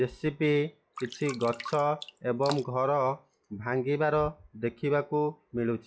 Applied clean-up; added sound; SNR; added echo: classical method log-MMSE.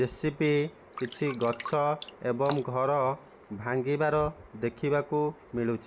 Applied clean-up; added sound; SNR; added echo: none; Drip; 12 dB; none.